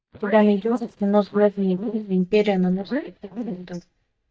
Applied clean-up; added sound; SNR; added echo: neural mask model DeepFilterNet 3.